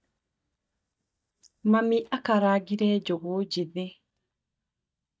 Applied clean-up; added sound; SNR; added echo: neural mask model DeepFilterNet 3.